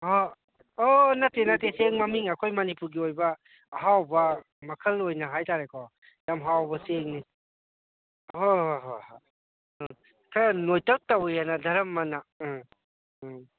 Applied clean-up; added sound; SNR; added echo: none; none; none; none.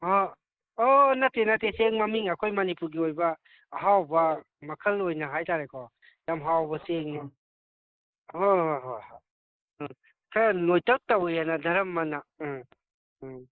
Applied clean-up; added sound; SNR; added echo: neural mask model Resemble Enhance denoiser.